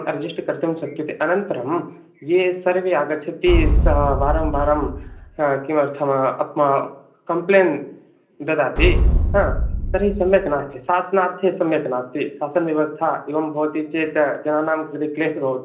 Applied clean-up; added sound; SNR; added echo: none; Boom; -1 dB; reverberation time 0.5 s.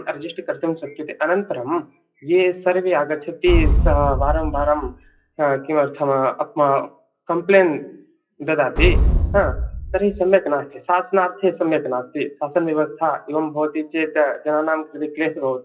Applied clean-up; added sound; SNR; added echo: classical method WPE with log-MMSE.